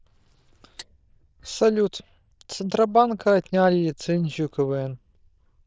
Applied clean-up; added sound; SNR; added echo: neural diffusion model UNIVERSE++.